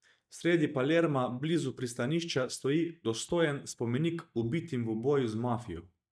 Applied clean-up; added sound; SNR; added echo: neural mask model DeepFilterNet 3.